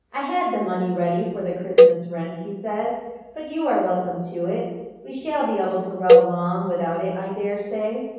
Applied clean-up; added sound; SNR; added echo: none; Cowbell; -5 dB; reverberation time 1.1 s.